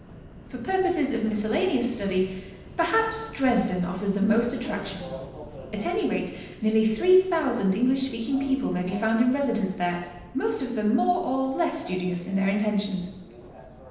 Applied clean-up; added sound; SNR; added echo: none; Subway, metro, underground; 16 dB; reverberation time 0.9 s.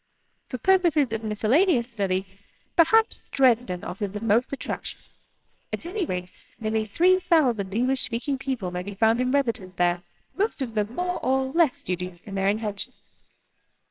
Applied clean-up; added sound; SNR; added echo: neural separator model SepFormer WHAMR!.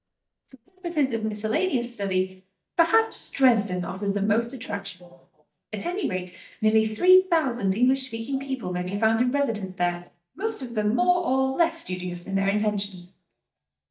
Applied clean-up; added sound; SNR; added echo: neural mask model DeepFilterNet 3.